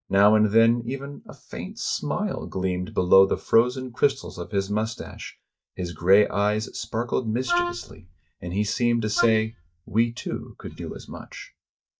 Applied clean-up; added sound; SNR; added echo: neural mask model DeepFilterNet 3.